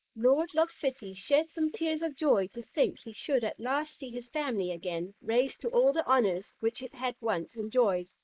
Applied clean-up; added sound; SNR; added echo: neural mask model Resemble Enhance denoiser.